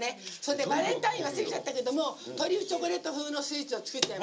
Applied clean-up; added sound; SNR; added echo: none; none; none; reverberation time 0.2 s.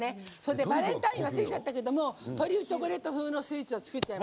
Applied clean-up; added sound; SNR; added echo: none; none; none; none.